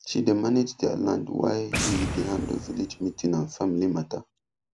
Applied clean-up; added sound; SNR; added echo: none; Boom; 8 dB; none.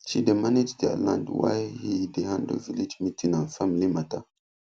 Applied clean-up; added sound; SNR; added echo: none; none; none; none.